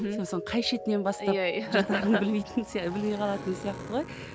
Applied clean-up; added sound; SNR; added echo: none; Zipper (clothing) + Mallet percussion; 11 dB; none.